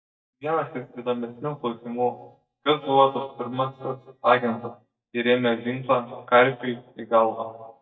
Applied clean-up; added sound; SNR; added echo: neural mask model DeepFilterNet 3.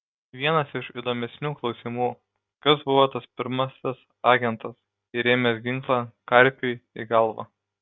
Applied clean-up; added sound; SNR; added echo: none; none; none; none.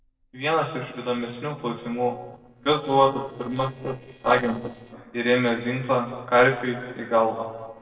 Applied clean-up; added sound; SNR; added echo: neural separator model SepFormer DNS4.